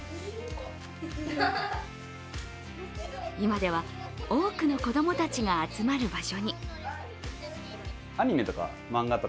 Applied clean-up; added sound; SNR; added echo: none; Wind instrument, woodwind instrument; 20 dB; none.